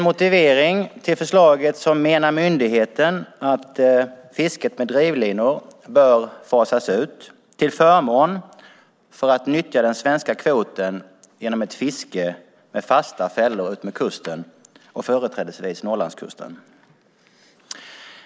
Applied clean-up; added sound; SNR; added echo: none; none; none; none.